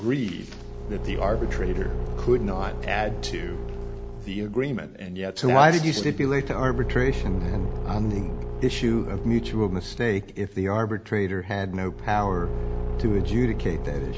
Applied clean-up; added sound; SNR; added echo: none; Engine / Car; 5 dB; none.